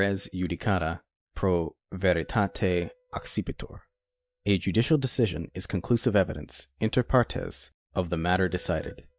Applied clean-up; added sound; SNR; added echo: neural mask model DeepFilterNet 3.